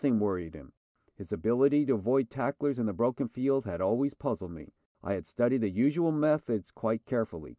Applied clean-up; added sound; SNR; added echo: none; none; none; none.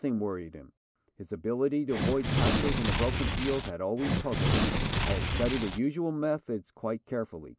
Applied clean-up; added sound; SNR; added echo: none; Tearing; -3 dB; none.